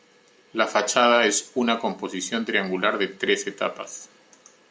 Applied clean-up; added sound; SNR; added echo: none; none; none; none.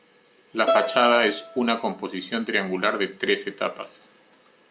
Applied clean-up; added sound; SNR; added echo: none; Bowed string instrument; 7 dB; none.